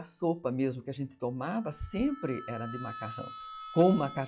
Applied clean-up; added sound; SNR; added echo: classical method log-MMSE.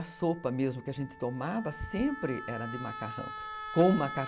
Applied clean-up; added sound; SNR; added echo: none; Wind instrument, woodwind instrument; 11 dB; none.